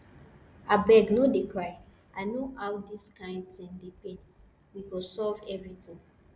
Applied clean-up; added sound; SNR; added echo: none; none; none; none.